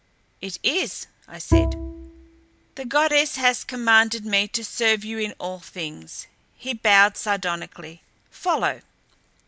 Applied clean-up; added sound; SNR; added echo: none; Bowed string instrument; 1 dB; none.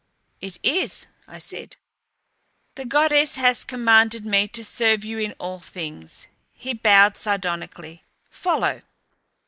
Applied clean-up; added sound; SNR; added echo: neural mask model Resemble Enhance denoiser.